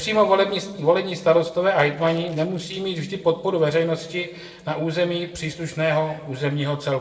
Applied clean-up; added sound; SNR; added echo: neural separator model SepFormer DNS4.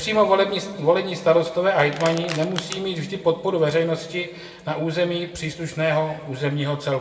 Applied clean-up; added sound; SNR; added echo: none; Crushing; 13 dB; reverberation time 1.3 s.